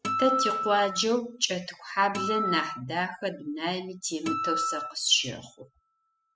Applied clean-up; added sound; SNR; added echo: classical method spectral subtraction.